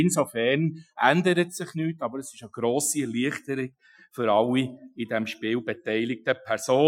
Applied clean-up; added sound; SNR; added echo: classical method Wiener filter.